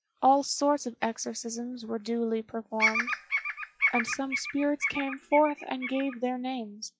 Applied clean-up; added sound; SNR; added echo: classical method log-MMSE.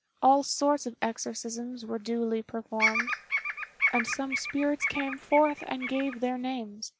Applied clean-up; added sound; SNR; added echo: none; Bird vocalization, bird call, bird song; 2 dB; none.